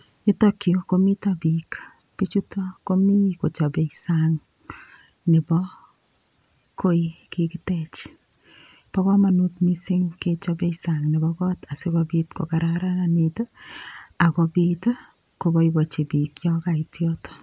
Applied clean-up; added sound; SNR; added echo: none; none; none; none.